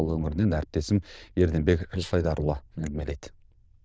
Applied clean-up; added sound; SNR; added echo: neural diffusion model UNIVERSE++.